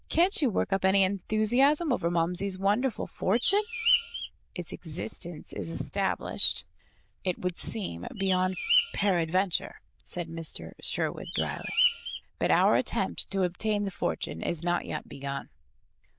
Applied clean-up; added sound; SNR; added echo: neural diffusion model UNIVERSE++.